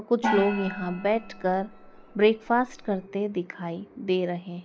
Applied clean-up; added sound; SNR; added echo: none; Gong; 8 dB; none.